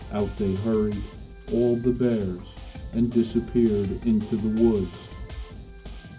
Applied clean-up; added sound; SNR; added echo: none; Drum kit; 13 dB; reverberation time 0.3 s.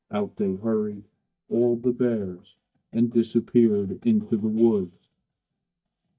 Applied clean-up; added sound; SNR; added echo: neural mask model DeepFilterNet 3.